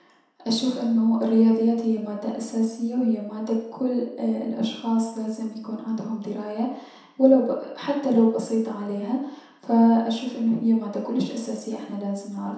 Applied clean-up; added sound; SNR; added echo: none; none; none; reverberation time 0.7 s.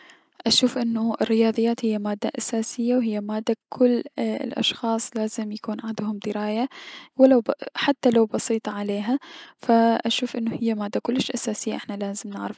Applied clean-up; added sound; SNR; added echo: none; none; none; none.